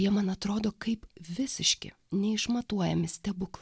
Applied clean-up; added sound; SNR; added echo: none; none; none; none.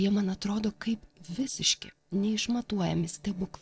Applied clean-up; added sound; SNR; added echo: neural separator model SepFormer DNS4.